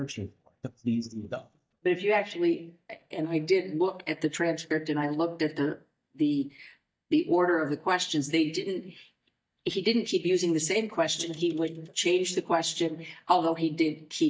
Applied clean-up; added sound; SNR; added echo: neural mask model DeepFilterNet 3.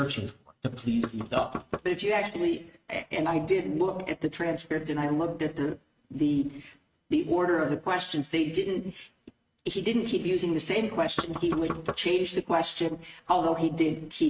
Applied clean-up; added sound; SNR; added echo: neural mask model RNNoise.